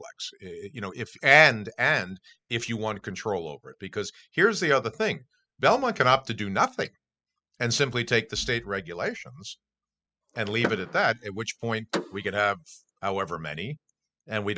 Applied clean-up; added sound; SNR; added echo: classical method spectral subtraction.